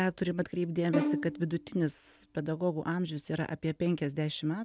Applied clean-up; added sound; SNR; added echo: none; Bowed string instrument; 5 dB; none.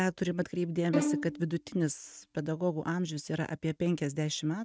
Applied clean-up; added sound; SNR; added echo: neural mask model RNNoise.